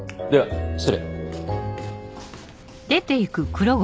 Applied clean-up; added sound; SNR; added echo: none; none; none; none.